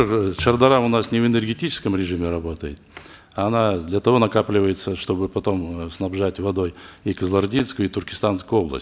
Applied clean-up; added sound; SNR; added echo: none; none; none; none.